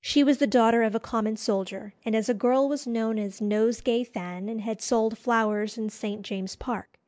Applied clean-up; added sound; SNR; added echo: none; none; none; none.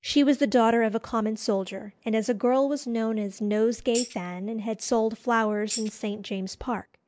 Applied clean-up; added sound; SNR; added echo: none; Tambourine; 11 dB; none.